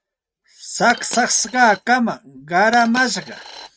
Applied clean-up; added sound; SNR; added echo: neural mask model RNNoise.